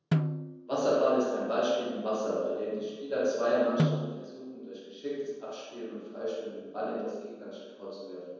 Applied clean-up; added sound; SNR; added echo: none; Snare drum; 3 dB; reverberation time 1.2 s.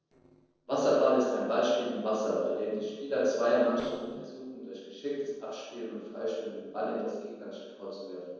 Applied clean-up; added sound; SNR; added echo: neural separator model SepFormer DNS4.